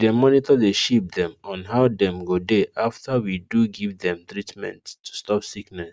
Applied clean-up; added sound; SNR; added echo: none; none; none; none.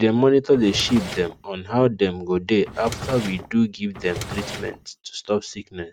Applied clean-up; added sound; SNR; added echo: none; Drawer open or close; 11 dB; none.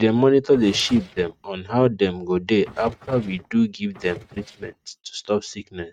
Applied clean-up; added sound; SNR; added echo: neural mask model RNNoise.